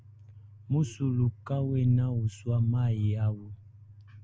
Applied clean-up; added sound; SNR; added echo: none; none; none; none.